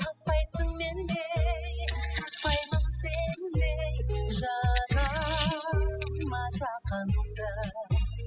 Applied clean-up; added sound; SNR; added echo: classical method spectral subtraction.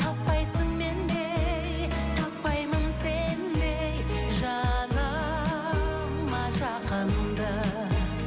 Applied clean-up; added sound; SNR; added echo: none; none; none; none.